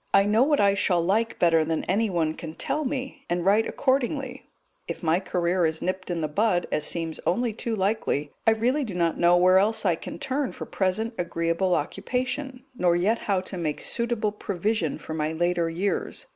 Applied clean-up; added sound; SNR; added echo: none; none; none; none.